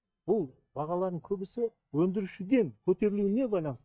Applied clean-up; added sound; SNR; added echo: neural mask model DeepFilterNet 3.